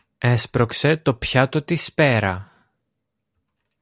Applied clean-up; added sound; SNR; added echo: none; none; none; none.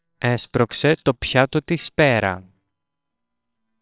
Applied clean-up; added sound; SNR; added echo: neural separator model SepFormer WHAMR!.